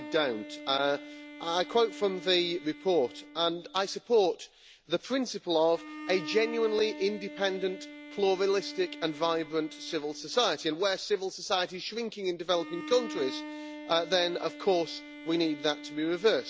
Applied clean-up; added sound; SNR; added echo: none; Bowed string instrument; 14 dB; none.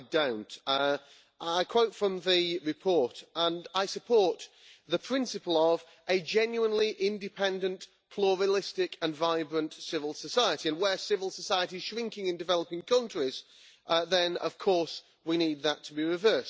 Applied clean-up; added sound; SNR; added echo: none; none; none; none.